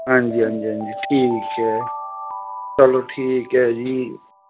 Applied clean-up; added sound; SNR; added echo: none; Alarm; 10 dB; none.